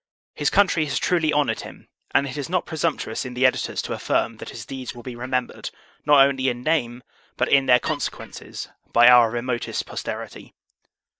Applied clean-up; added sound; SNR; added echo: neural mask model DeepFilterNet 3.